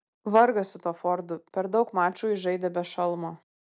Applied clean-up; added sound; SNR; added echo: none; none; none; none.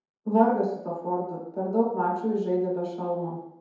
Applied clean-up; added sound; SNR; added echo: none; none; none; reverberation time 0.9 s.